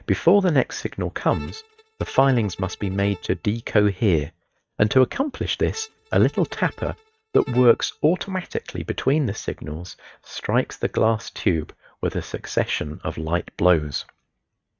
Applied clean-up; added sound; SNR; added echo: neural mask model RNNoise.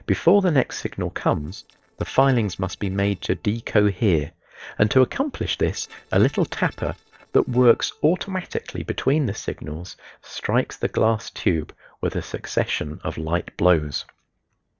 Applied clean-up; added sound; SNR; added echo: neural separator model SepFormer DNS4.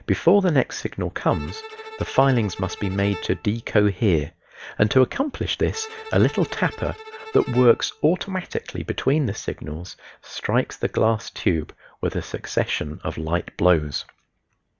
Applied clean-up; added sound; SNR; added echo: none; Bowed string instrument; 17 dB; none.